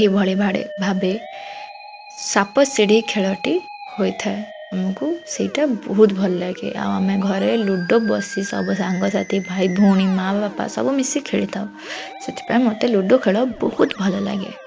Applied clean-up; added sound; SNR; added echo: none; Musical instrument; 16 dB; none.